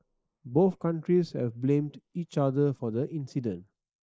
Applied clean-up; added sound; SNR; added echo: neural mask model Resemble Enhance denoiser.